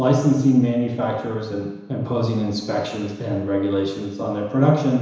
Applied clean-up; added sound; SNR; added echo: none; none; none; reverberation time 1.0 s.